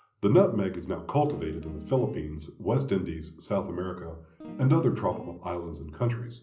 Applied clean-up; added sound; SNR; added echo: none; Guitar; 14 dB; reverberation time 0.5 s.